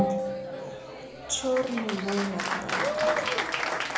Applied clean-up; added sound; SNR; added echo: none; Applause; -3 dB; reverberation time 1.0 s.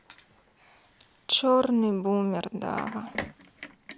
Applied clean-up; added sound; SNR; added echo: none; none; none; none.